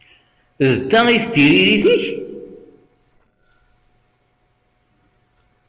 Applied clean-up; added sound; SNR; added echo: neural separator model SepFormer DNS4.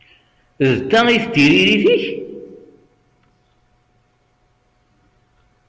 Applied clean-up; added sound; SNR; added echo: none; none; none; none.